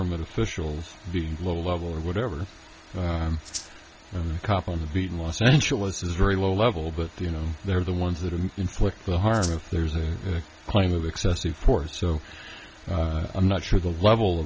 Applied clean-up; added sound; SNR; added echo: none; Rattle (instrument); 12 dB; none.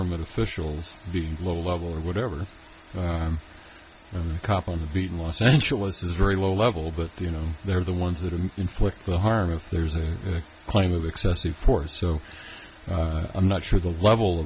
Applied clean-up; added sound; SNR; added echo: none; none; none; none.